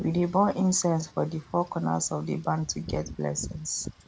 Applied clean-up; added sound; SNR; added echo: none; Wind / Rain; 16 dB; none.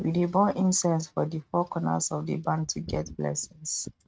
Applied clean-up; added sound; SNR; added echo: neural mask model RNNoise.